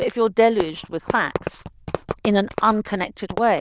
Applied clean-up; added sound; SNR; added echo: neural diffusion model UNIVERSE++.